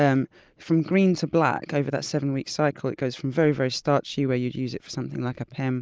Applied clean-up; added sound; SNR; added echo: neural mask model Resemble Enhance denoiser.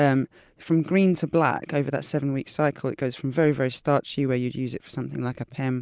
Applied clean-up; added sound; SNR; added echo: none; none; none; none.